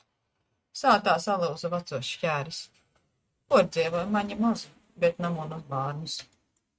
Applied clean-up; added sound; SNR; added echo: neural mask model RNNoise.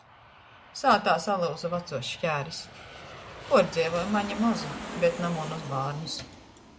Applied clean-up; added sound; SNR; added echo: none; Aircraft; 13 dB; none.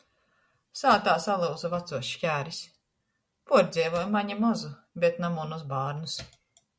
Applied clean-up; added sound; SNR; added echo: none; none; none; none.